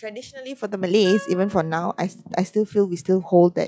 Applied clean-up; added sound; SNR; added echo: classical method log-MMSE.